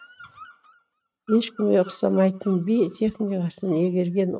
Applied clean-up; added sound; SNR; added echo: neural mask model RNNoise.